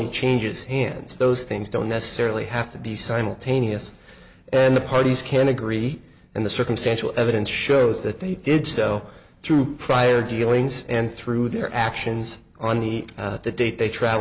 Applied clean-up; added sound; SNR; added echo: none; none; none; none.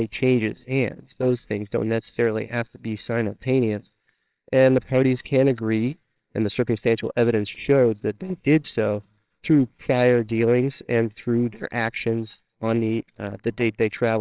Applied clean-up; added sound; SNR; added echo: neural separator model SepFormer WHAMR!.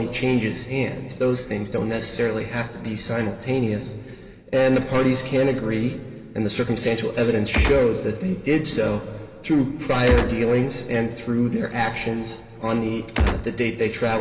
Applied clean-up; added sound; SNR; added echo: none; Gunshot, gunfire; -2 dB; reverberation time 2.1 s.